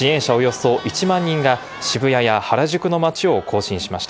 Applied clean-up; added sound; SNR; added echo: none; none; none; none.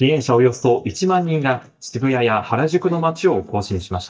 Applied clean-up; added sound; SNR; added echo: neural mask model DeepFilterNet 3.